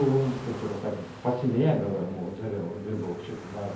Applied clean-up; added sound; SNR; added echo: none; Waves, surf; 17 dB; reverberation time 0.5 s.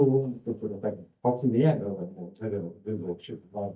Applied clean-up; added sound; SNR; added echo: neural mask model DeepFilterNet 3.